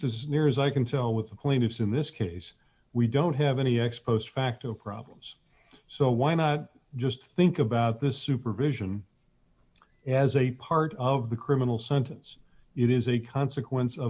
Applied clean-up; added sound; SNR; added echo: none; none; none; none.